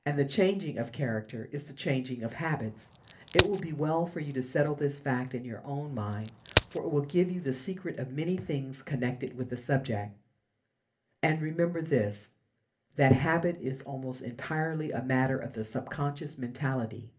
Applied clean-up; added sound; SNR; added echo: none; Crack; 0 dB; reverberation time 0.3 s.